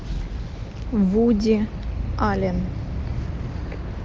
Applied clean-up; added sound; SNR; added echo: none; none; none; none.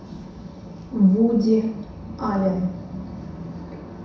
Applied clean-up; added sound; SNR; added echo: none; none; none; reverberation time 0.7 s.